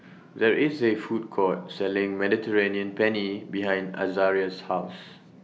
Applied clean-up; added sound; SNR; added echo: none; none; none; none.